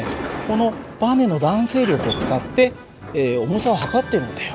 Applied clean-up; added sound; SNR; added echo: none; Sliding door; 10 dB; none.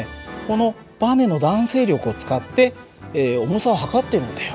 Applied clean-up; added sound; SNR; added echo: none; none; none; none.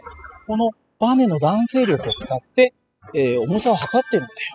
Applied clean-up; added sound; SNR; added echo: classical method spectral subtraction.